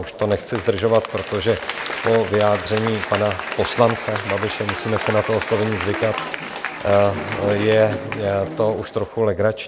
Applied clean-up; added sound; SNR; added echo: none; Applause / Crowd; 8 dB; none.